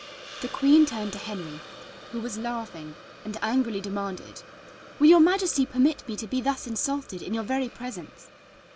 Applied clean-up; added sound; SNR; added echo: none; Hiss; 18 dB; none.